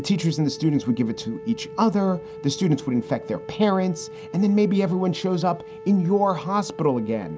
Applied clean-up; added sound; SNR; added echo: none; Wind instrument, woodwind instrument; 16 dB; none.